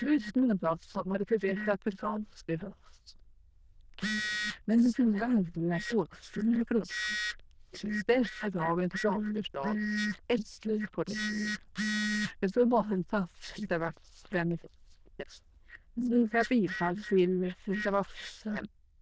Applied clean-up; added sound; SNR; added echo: neural diffusion model UNIVERSE++.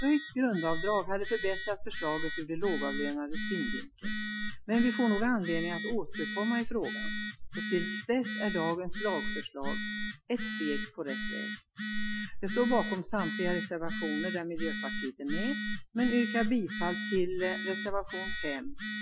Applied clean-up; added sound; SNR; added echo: classical method Wiener filter.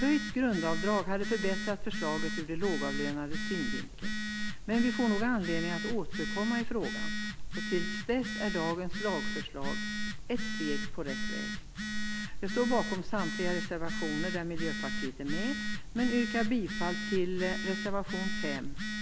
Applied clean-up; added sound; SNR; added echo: none; Telephone; 0 dB; none.